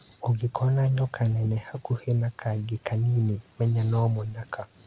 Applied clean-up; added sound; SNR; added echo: none; none; none; none.